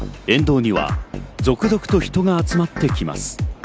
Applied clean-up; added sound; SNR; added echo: none; none; none; none.